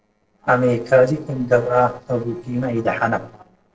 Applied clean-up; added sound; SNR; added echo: neural separator model SepFormer DNS4.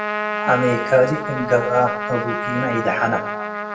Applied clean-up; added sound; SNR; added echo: none; Trumpet; 4 dB; reverberation time 0.5 s.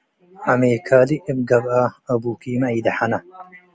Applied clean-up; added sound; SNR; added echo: none; none; none; none.